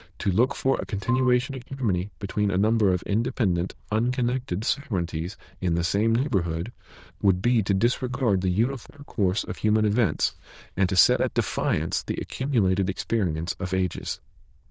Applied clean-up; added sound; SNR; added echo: neural diffusion model UNIVERSE++.